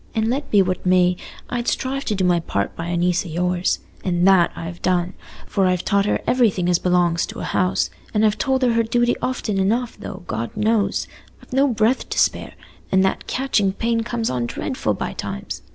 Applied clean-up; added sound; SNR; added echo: none; none; none; none.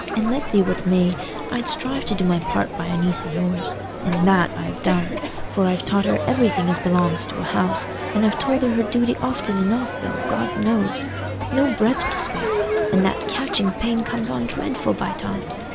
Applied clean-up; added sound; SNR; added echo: none; Crowd; 5 dB; none.